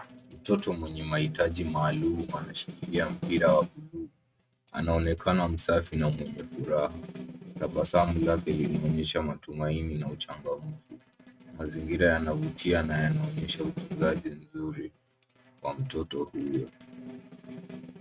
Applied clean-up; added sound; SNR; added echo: neural mask model RNNoise.